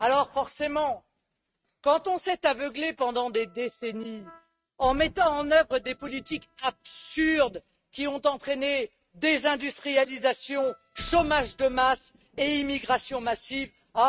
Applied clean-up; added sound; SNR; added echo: neural mask model RNNoise.